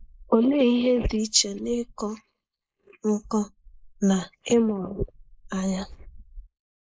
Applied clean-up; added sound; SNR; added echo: neural mask model Resemble Enhance denoiser.